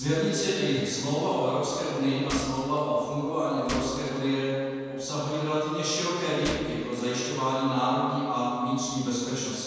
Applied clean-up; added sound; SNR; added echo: none; Gunshot, gunfire; 12 dB; reverberation time 2.1 s.